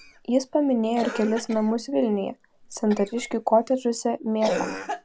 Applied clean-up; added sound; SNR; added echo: none; Cough; 11 dB; none.